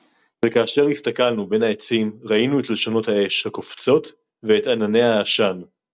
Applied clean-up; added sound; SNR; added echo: none; none; none; none.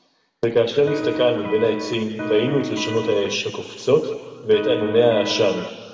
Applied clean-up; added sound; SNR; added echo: none; Electric guitar; 8 dB; reverberation time 1.9 s.